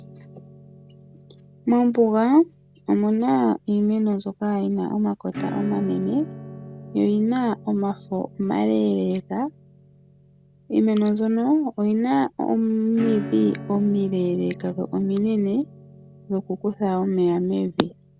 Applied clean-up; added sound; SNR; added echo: none; Acoustic guitar / Strum; 17 dB; none.